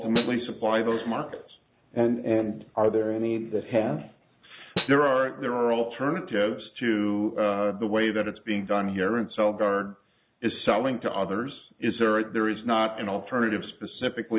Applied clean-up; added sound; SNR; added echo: none; Snare drum; 8 dB; none.